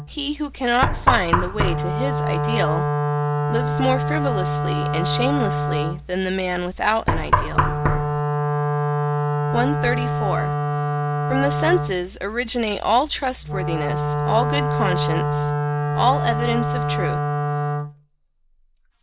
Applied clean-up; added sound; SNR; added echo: none; Knock + Wind instrument, woodwind instrument; -3 dB; none.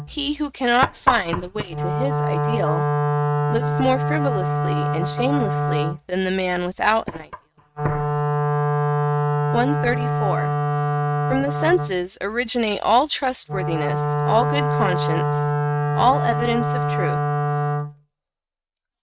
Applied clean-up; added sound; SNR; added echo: neural mask model RNNoise.